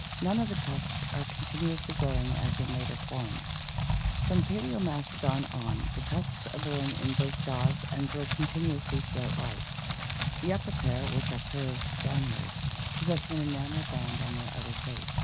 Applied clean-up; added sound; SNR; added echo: none; Rain; -3 dB; none.